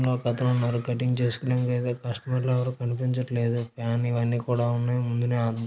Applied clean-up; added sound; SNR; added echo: none; none; none; none.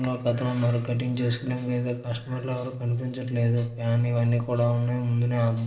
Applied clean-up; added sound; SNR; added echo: none; none; none; reverberation time 0.6 s.